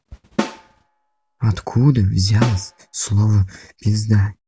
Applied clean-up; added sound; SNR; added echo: none; Snare drum; 12 dB; none.